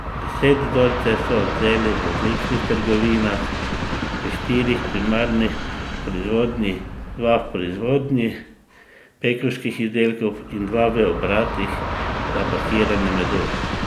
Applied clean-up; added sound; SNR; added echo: none; Train; 4 dB; none.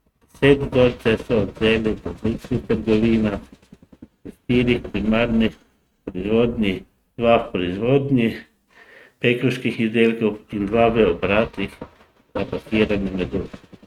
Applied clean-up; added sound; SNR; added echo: neural mask model RNNoise.